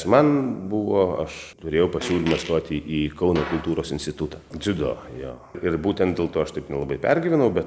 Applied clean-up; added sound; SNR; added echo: none; Fart; 15 dB; none.